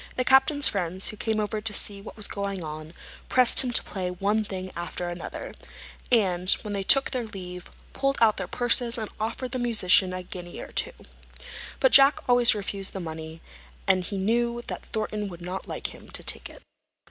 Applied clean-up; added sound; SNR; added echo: none; none; none; none.